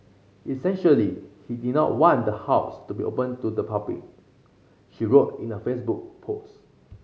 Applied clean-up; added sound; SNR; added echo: none; none; none; none.